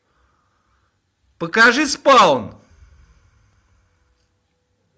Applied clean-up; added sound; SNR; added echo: none; none; none; none.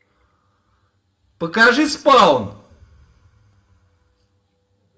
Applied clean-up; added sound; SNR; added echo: none; none; none; reverberation time 0.4 s.